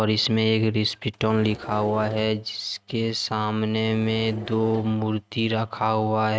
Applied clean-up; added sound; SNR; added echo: neural mask model RNNoise.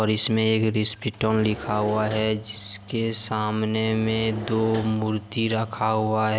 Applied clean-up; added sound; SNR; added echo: none; Engine / Mechanisms; 16 dB; none.